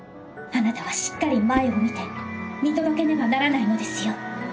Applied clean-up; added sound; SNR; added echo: none; Whoosh, swoosh, swish; 14 dB; none.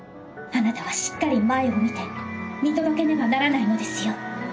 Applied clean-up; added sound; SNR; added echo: none; none; none; none.